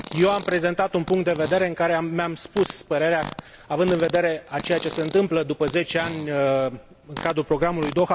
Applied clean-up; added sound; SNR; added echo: none; Fart; 15 dB; none.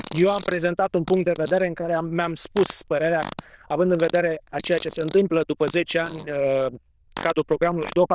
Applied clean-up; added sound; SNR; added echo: neural diffusion model UNIVERSE++.